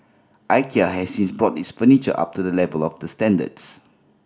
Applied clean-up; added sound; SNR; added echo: none; none; none; none.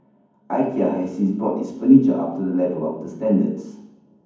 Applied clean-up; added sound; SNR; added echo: none; none; none; reverberation time 1.2 s.